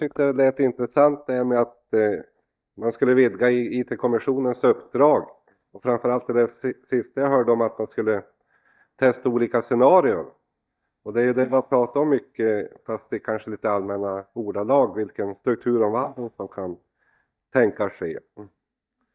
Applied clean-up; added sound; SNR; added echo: neural mask model DeepFilterNet 3.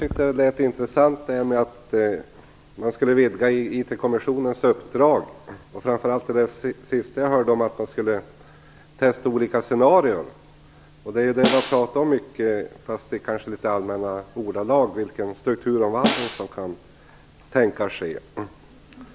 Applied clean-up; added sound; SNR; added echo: none; Snare drum; 5 dB; none.